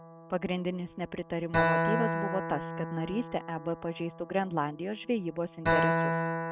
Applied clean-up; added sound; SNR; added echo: none; Acoustic guitar; -1 dB; none.